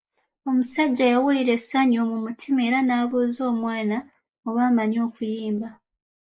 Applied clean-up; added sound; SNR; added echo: neural mask model Resemble Enhance denoiser.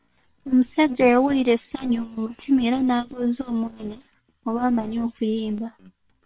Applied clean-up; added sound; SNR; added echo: neural separator model SepFormer WHAM!.